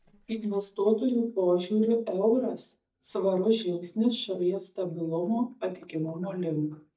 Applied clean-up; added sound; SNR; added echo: neural mask model DeepFilterNet 3.